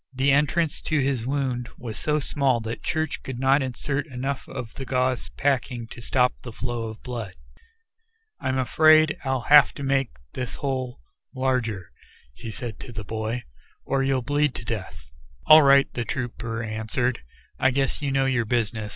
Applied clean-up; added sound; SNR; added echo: none; none; none; none.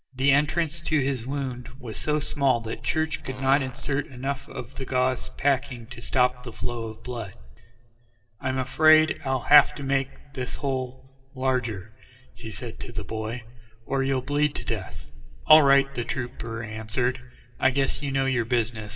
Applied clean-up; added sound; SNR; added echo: none; Fart; 19 dB; reverberation time 0.9 s.